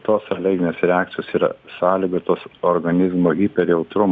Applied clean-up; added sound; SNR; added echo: none; none; none; none.